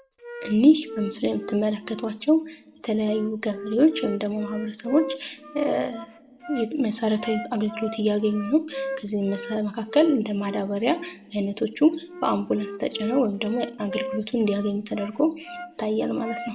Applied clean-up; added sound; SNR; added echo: none; Wind instrument, woodwind instrument; 13 dB; reverberation time 0.6 s.